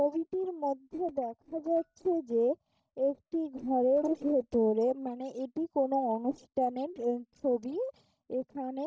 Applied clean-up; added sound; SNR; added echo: neural separator model SepFormer DNS4.